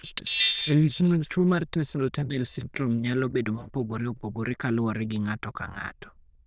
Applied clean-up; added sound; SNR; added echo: neural diffusion model UNIVERSE++.